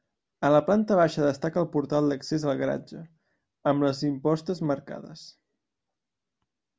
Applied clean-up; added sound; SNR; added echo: none; none; none; none.